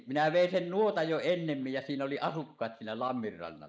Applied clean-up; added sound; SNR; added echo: neural mask model Resemble Enhance denoiser.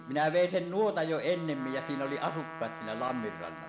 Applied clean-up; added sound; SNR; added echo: none; Trumpet; 12 dB; none.